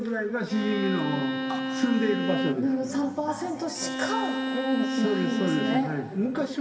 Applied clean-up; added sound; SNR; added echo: none; Bowed string instrument; 3 dB; reverberation time 2.5 s.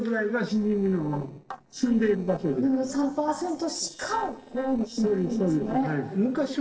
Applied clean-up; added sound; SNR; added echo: neural separator model SepFormer DNS4.